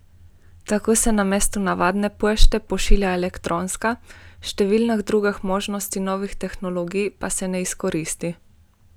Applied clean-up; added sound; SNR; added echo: none; none; none; none.